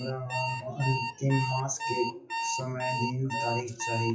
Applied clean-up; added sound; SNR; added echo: classical method WPE with log-MMSE.